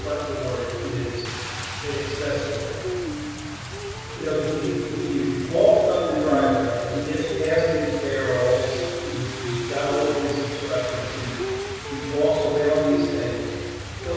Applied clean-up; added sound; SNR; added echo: none; Rain; 6 dB; reverberation time 1.9 s.